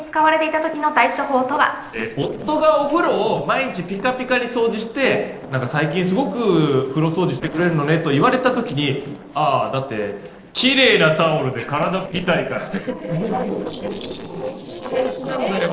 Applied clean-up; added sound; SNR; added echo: neural separator model SepFormer DNS4.